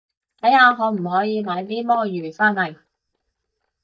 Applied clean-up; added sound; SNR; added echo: neural mask model DeepFilterNet 3.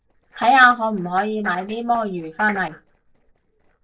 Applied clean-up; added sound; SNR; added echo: neural separator model SepFormer DNS4.